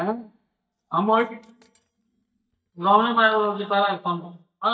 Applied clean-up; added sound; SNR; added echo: neural mask model DeepFilterNet 3.